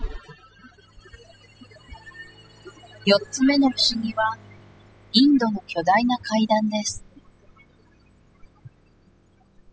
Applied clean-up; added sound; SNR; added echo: classical method spectral subtraction.